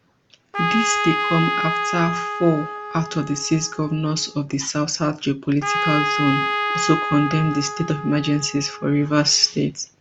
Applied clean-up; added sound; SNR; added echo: none; Trumpet; 4 dB; none.